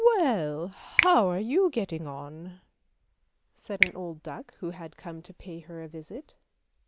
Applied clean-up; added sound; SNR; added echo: neural mask model Resemble Enhance denoiser.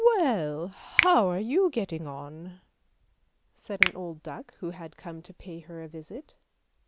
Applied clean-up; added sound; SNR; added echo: none; Finger snapping; 4 dB; none.